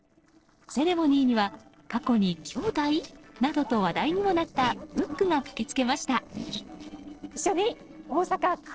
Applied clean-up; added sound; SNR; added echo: neural separator model SepFormer DNS4.